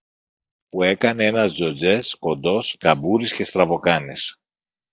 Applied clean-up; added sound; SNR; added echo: neural mask model DeepFilterNet 3.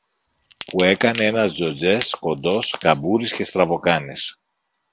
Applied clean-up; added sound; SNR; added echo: none; Crackle / Crushing; 17 dB; none.